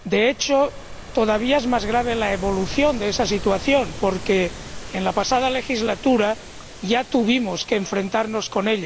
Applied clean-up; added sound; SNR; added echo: none; Ocean; 13 dB; none.